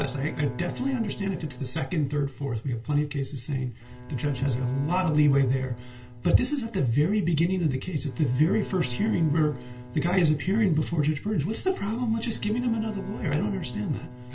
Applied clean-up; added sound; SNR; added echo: none; Bowed string instrument; 16 dB; reverberation time 0.2 s.